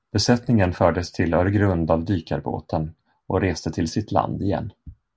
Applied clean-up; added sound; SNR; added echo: none; none; none; none.